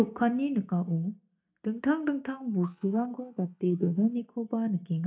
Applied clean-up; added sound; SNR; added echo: neural mask model DeepFilterNet 3.